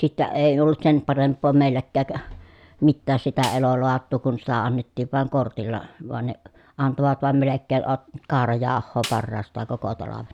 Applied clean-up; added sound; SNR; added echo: none; Snare drum; 17 dB; none.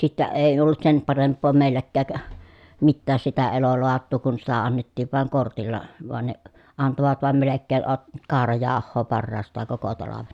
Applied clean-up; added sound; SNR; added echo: none; none; none; none.